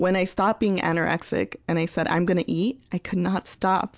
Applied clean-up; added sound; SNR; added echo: none; none; none; none.